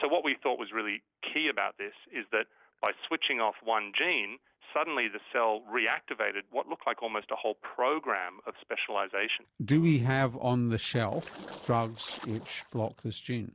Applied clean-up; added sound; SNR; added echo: neural separator model SepFormer DNS4.